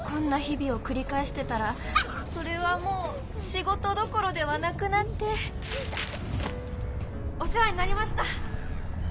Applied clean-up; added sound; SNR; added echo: none; Motor vehicle (road); 4 dB; none.